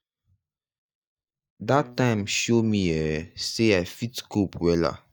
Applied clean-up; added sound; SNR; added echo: neural mask model DeepFilterNet 3.